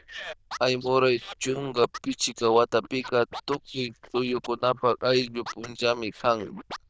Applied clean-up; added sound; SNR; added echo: neural diffusion model UNIVERSE++.